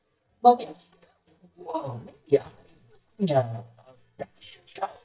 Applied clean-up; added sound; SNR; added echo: neural mask model DeepFilterNet 3.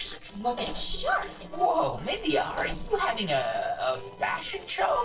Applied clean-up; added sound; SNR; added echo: neural separator model SepFormer DNS4.